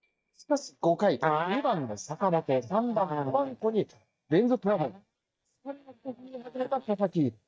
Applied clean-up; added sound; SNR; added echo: neural mask model DeepFilterNet 3.